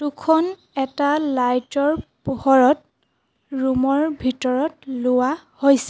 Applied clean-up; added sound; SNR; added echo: none; none; none; none.